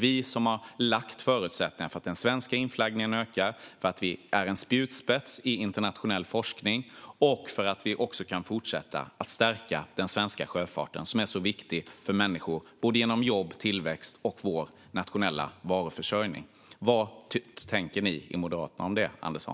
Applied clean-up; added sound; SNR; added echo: none; none; none; none.